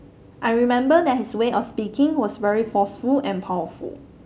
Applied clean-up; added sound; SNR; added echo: none; none; none; none.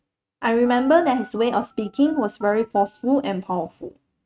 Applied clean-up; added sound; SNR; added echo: neural mask model RNNoise.